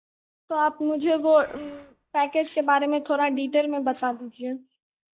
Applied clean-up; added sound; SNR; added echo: neural mask model DeepFilterNet 3.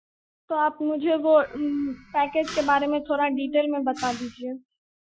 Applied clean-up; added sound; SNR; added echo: classical method Wiener filter.